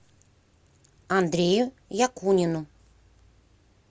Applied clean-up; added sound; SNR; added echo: none; none; none; none.